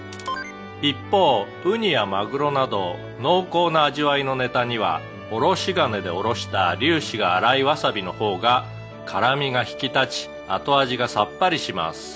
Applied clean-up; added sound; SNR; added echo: none; none; none; none.